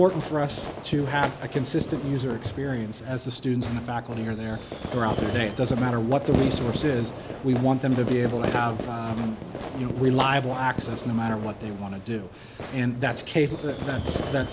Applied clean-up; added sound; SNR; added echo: none; Fireworks; 7 dB; none.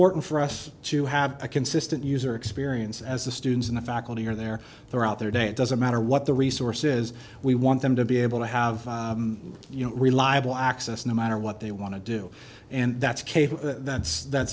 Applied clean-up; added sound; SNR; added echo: none; none; none; none.